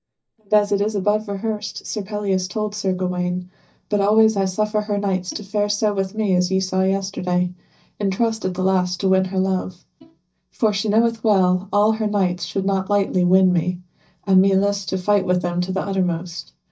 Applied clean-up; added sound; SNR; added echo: neural mask model DeepFilterNet 3.